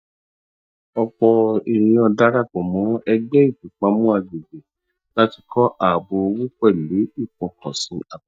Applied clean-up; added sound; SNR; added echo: neural mask model DeepFilterNet 3.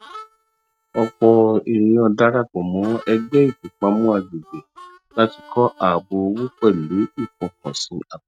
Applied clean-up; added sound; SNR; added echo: neural mask model RNNoise.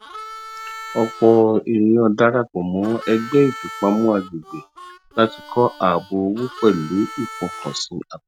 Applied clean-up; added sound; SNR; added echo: none; Harmonica; 16 dB; none.